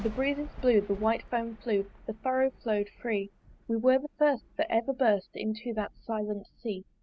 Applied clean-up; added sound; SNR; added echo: none; Thunder; 20 dB; none.